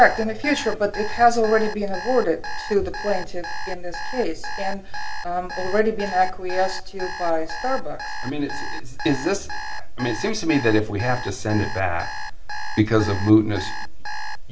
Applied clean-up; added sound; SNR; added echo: none; Alarm; 13 dB; reverberation time 0.2 s.